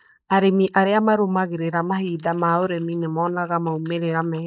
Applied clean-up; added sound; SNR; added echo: neural mask model Resemble Enhance denoiser.